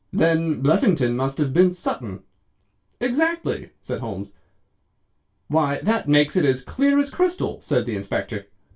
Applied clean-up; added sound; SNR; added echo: none; none; none; reverberation time 0.2 s.